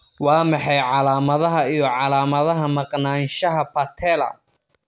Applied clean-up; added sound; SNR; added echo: none; none; none; none.